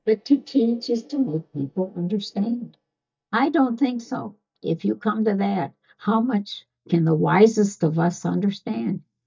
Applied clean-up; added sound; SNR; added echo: neural mask model DeepFilterNet 3.